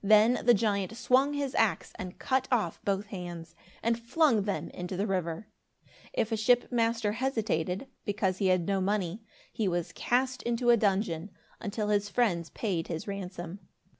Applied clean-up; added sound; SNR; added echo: none; none; none; none.